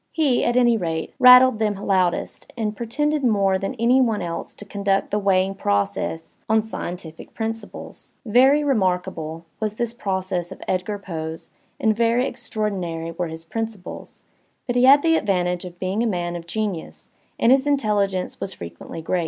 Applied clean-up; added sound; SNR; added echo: none; none; none; none.